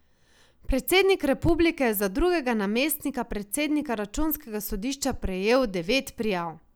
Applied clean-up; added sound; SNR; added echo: none; none; none; none.